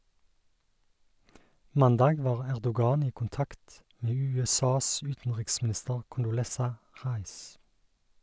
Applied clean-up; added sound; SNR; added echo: none; none; none; none.